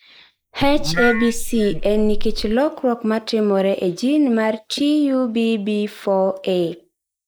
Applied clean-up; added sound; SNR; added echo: neural mask model Resemble Enhance denoiser.